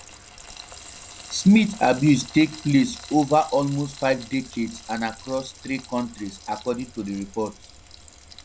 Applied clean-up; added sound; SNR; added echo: none; Frying (food); 19 dB; none.